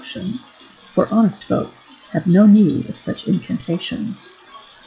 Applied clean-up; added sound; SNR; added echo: classical method log-MMSE.